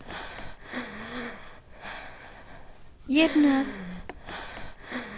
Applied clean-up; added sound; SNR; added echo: none; Breathing; 8 dB; none.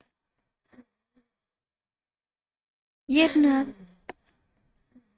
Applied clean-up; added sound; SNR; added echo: neural mask model RNNoise.